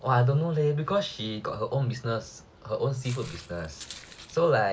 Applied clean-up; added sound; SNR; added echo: none; Walk, footsteps; 18 dB; none.